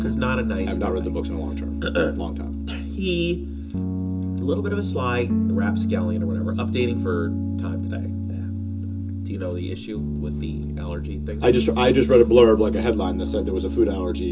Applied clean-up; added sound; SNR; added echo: none; Piano; 1 dB; reverberation time 0.2 s.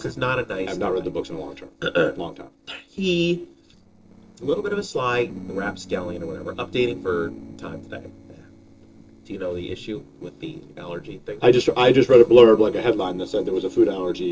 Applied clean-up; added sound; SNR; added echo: neural separator model SepFormer DNS4.